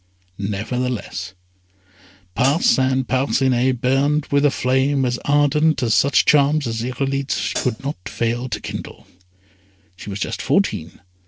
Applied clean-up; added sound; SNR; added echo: neural separator model SepFormer DNS4.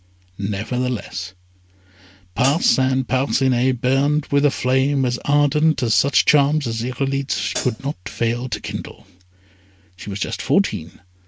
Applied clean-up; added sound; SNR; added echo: none; Hi-hat; 9 dB; none.